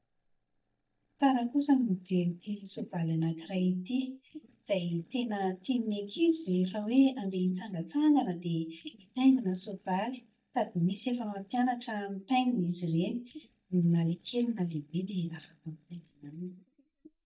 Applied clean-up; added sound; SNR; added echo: neural mask model DeepFilterNet 3.